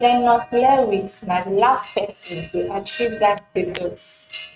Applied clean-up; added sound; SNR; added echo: neural mask model RNNoise.